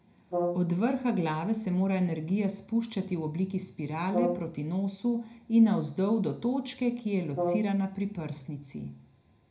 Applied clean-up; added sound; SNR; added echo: none; Brass instrument; 7 dB; reverberation time 0.4 s.